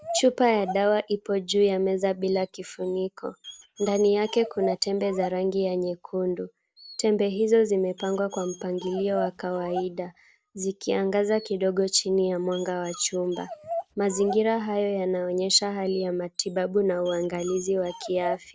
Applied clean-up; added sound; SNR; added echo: none; Dog; 15 dB; none.